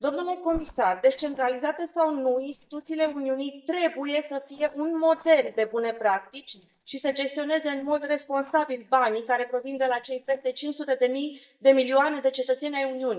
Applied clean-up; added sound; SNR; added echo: neural mask model DeepFilterNet 3.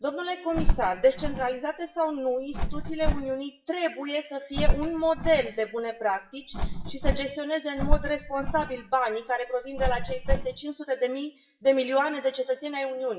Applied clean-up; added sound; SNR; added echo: classical method WPE with log-MMSE.